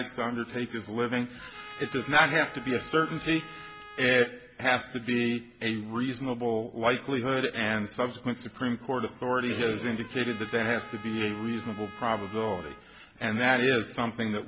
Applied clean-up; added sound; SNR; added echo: none; Trumpet; 17 dB; none.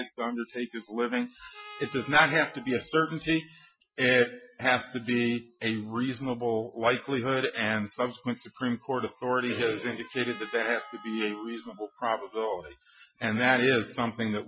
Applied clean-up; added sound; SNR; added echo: classical method Wiener filter.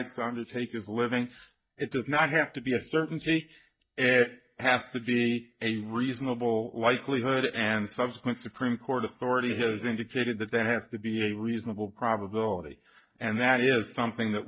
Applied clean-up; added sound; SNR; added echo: neural mask model DeepFilterNet 3.